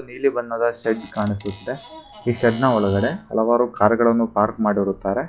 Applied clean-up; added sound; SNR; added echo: classical method log-MMSE.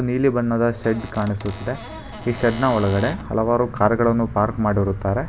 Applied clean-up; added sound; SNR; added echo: none; Squeak / Cupboard open or close; 16 dB; none.